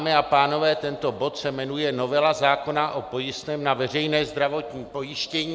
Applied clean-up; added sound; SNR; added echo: none; none; none; none.